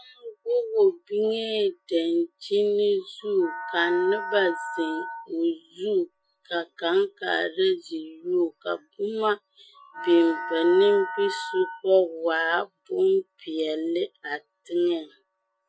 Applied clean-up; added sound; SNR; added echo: classical method Wiener filter.